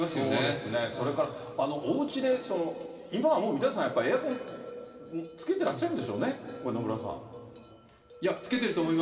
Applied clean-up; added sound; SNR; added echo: none; Bell; 18 dB; reverberation time 2.5 s.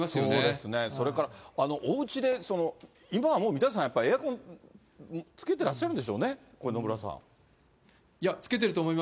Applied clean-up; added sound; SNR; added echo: none; none; none; none.